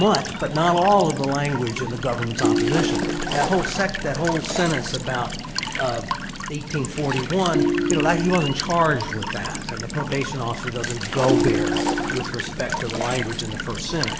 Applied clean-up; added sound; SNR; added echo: none; Walk, footsteps / Stream / Trickle, dribble / Chirp, tweet + Ringtone; 3 dB; none.